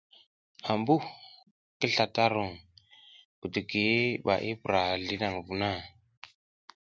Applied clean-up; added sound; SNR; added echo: none; none; none; none.